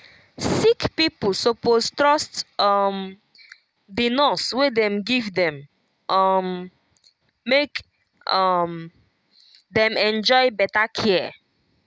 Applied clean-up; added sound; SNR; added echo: none; none; none; none.